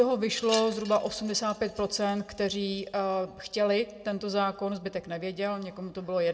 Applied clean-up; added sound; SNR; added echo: none; Wind chime; 15 dB; reverberation time 1.0 s.